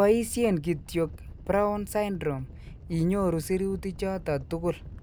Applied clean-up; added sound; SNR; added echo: none; Animal; 15 dB; none.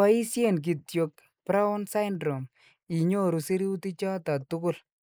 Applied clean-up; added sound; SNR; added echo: neural mask model Resemble Enhance denoiser.